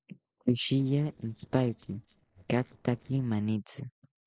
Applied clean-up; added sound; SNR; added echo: neural separator model SepFormer DNS4.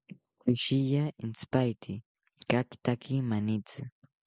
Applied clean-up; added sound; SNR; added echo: none; none; none; none.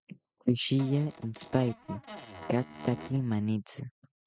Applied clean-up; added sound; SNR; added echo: neural mask model RNNoise.